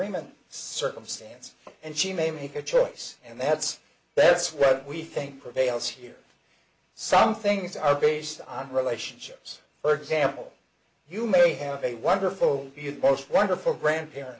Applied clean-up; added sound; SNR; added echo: none; none; none; none.